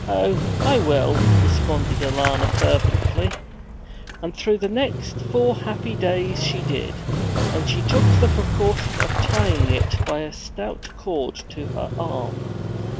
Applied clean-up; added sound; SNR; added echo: none; Motorcycle; -3 dB; none.